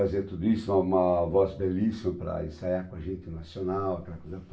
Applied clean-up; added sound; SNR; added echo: none; none; none; reverberation time 0.3 s.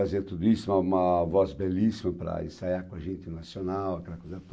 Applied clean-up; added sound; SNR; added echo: none; none; none; none.